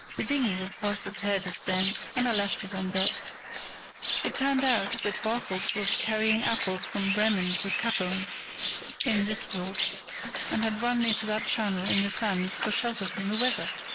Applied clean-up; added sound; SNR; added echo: neural mask model Resemble Enhance denoiser.